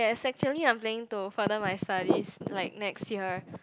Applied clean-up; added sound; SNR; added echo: none; none; none; none.